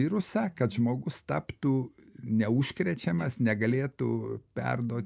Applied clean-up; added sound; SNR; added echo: none; none; none; none.